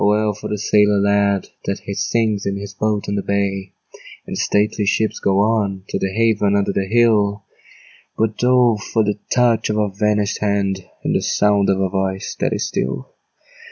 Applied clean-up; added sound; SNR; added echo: none; none; none; none.